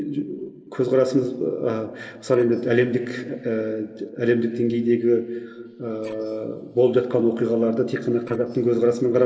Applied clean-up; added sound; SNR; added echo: neural separator model SepFormer DNS4.